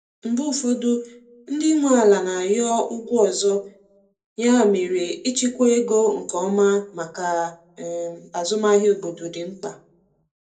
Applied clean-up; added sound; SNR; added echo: none; none; none; reverberation time 0.2 s.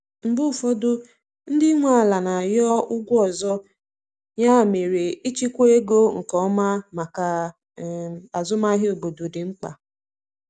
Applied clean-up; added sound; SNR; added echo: none; none; none; none.